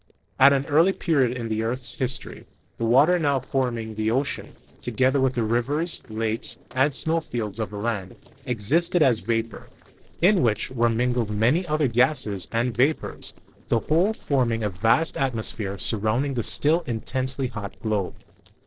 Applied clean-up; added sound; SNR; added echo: neural separator model SepFormer DNS4.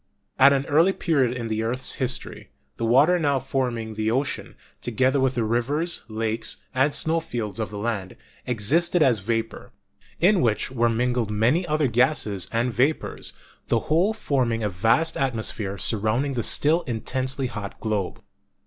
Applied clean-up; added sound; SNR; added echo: none; none; none; none.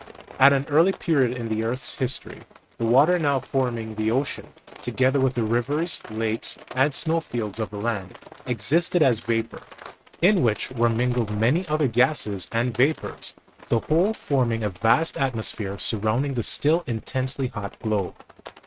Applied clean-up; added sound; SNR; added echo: neural mask model RNNoise.